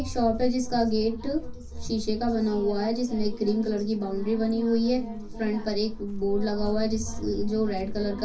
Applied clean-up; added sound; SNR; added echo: none; Walk, footsteps; 6 dB; reverberation time 0.3 s.